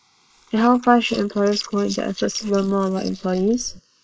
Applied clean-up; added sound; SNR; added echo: neural mask model Resemble Enhance denoiser.